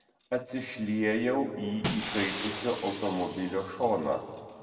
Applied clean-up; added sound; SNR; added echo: none; Shatter; 7 dB; reverberation time 1.6 s.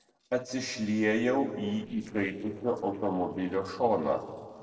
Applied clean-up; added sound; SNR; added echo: neural separator model SepFormer DNS4.